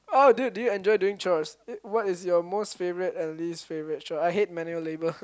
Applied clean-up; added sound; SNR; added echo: none; none; none; none.